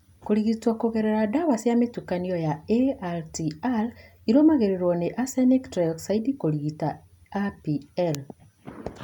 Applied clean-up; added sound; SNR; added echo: none; none; none; none.